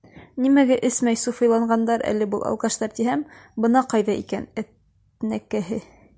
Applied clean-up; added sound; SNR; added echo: none; none; none; none.